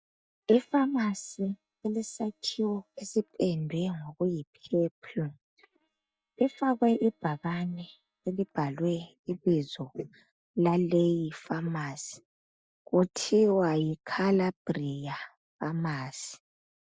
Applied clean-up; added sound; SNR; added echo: neural mask model DeepFilterNet 3.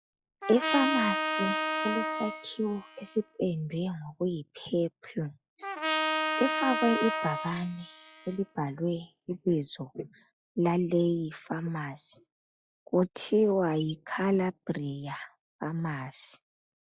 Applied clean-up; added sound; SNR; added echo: classical method log-MMSE.